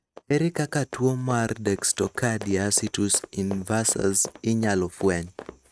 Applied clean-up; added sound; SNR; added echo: neural mask model RNNoise.